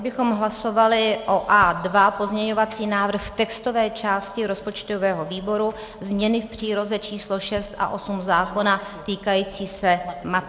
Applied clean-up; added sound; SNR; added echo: none; none; none; none.